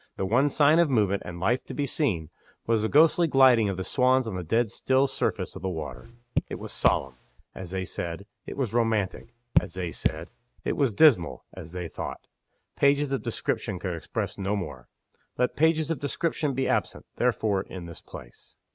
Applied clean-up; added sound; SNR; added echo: neural mask model RNNoise.